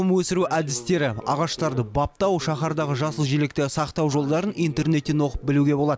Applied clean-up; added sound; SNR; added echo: none; none; none; none.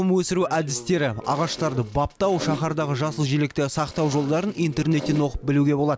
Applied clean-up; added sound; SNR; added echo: none; Fart; 13 dB; none.